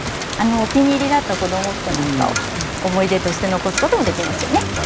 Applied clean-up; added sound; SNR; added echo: none; Rain; 6 dB; none.